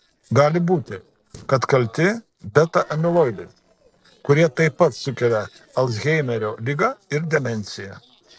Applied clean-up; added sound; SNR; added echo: neural separator model SepFormer DNS4.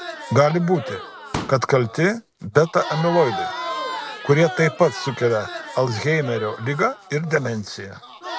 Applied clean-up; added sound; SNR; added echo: none; Crowd + Explosion; 10 dB; none.